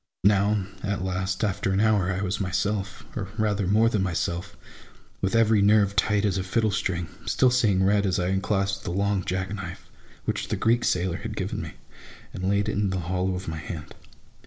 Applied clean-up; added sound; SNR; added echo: none; none; none; none.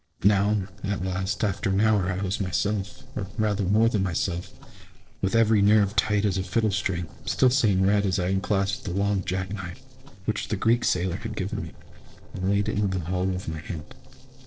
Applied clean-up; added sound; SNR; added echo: neural separator model SepFormer DNS4.